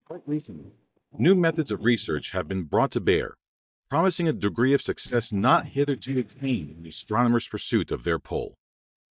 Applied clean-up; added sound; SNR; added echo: neural mask model DeepFilterNet 3.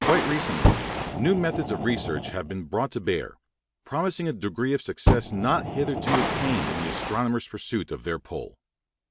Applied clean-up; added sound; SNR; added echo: none; Waves, surf + Fire; 0 dB; none.